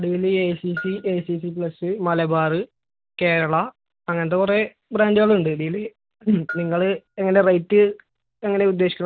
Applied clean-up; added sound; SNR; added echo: none; Bell; 19 dB; none.